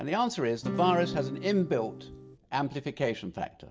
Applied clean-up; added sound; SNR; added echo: none; Acoustic guitar / Strum; 7 dB; reverberation time 0.3 s.